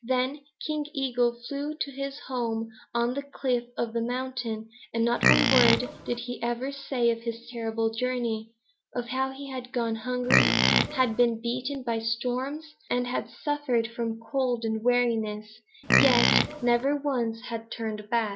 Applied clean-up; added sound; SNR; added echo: none; Livestock, farm animals, working animals; -4 dB; none.